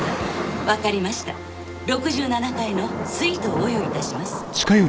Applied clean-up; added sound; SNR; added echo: none; Thunder / Rain; 6 dB; none.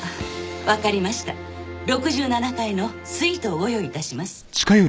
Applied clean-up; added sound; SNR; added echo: none; none; none; none.